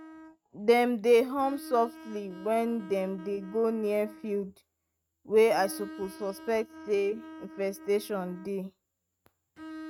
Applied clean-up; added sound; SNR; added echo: neural mask model RNNoise.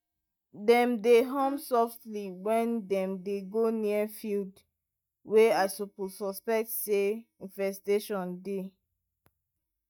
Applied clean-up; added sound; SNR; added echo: neural mask model DeepFilterNet 3.